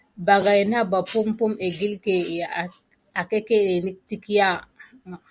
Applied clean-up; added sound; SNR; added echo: none; none; none; none.